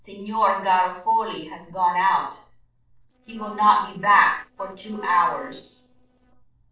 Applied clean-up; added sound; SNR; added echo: neural separator model SepFormer DNS4.